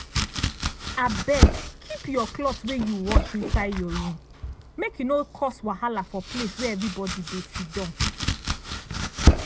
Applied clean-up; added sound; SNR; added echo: none; Domestic sounds, home sounds; -3 dB; none.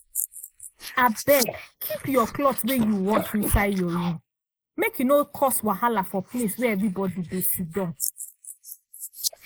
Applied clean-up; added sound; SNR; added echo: neural mask model Resemble Enhance denoiser.